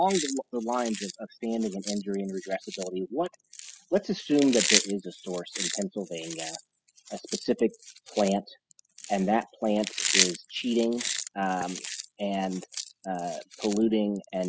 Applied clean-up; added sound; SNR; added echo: classical method spectral subtraction.